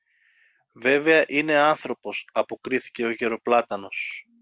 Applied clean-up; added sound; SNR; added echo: none; none; none; none.